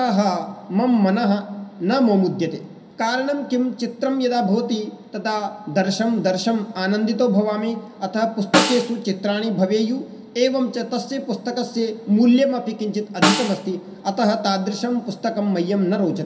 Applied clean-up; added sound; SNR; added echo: none; Snare drum; 6 dB; reverberation time 0.3 s.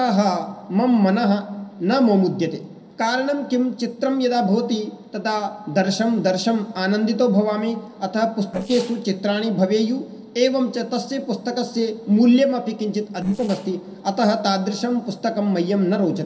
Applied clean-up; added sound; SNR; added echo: neural separator model SepFormer DNS4.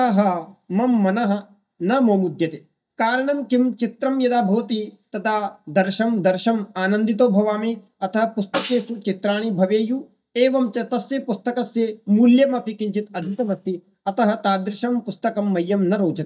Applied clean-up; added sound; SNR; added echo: neural mask model DeepFilterNet 3.